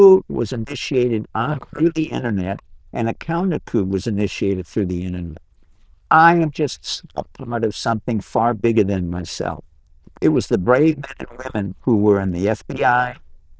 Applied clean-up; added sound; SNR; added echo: neural diffusion model UNIVERSE++.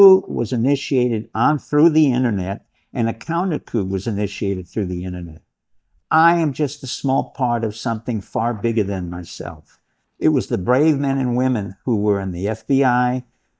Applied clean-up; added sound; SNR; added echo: neural mask model DeepFilterNet 3.